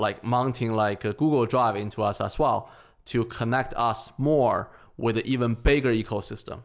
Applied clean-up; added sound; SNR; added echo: none; none; none; none.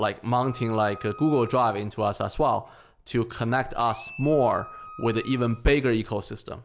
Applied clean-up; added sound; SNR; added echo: none; Wind instrument, woodwind instrument + Chirp, tweet; 19 dB; none.